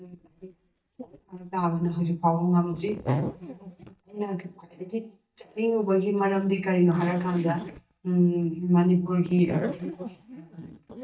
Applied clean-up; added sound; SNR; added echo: neural mask model DeepFilterNet 3.